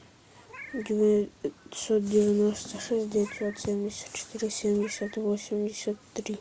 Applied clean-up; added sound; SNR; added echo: none; Meow; 20 dB; none.